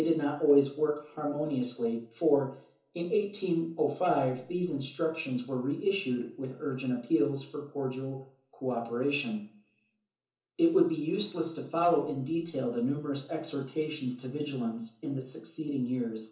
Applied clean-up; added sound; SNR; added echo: none; none; none; reverberation time 0.6 s.